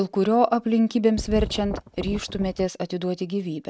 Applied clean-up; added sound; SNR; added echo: neural mask model RNNoise.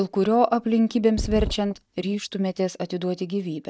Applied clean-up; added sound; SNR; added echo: neural mask model DeepFilterNet 3.